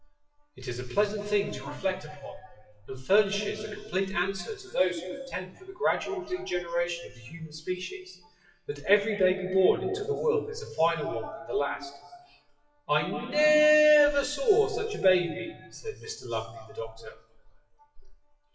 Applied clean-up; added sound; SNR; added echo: classical method WPE with log-MMSE.